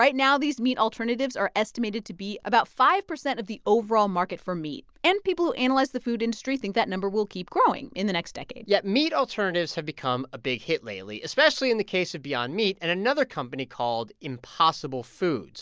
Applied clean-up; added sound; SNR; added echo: none; none; none; none.